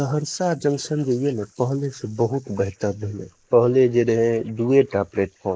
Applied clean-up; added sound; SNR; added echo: neural mask model Resemble Enhance denoiser.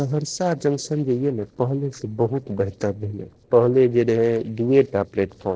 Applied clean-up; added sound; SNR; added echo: neural separator model SepFormer DNS4.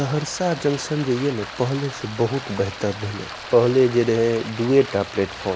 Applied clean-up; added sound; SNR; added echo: none; Stream; 13 dB; none.